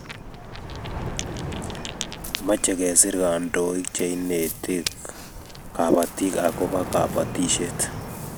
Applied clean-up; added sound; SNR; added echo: none; Ocean; 6 dB; none.